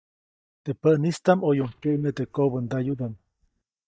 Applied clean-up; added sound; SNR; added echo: neural mask model DeepFilterNet 3.